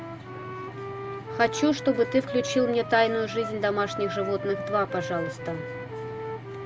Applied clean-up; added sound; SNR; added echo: none; Wind instrument, woodwind instrument; 9 dB; none.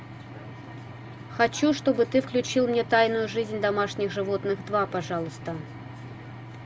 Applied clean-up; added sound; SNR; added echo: none; none; none; none.